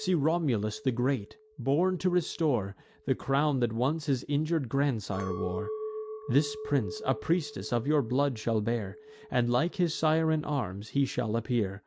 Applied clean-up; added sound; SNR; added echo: none; Chink, clink; 15 dB; none.